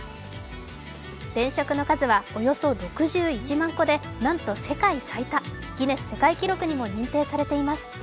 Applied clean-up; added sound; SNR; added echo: none; none; none; none.